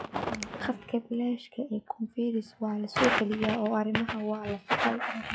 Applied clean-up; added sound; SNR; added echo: classical method log-MMSE.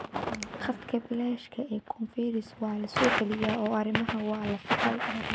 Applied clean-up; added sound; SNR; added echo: none; Finger snapping; 19 dB; none.